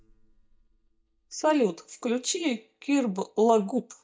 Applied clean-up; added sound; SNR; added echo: neural mask model DeepFilterNet 3.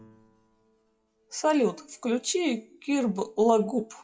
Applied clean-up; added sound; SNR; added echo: classical method WPE with log-MMSE.